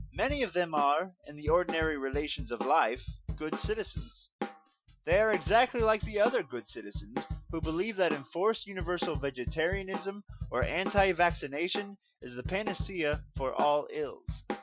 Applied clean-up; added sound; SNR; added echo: classical method Wiener filter.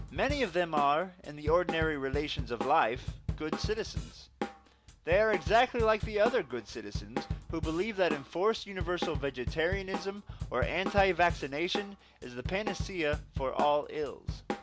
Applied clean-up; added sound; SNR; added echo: none; Drum kit; 7 dB; none.